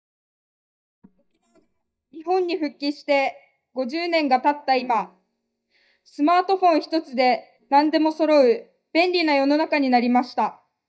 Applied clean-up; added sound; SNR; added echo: neural mask model DeepFilterNet 3.